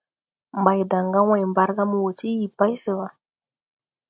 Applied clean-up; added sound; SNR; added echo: none; none; none; none.